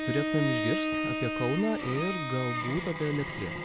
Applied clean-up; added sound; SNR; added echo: none; Bowed string instrument; 1 dB; none.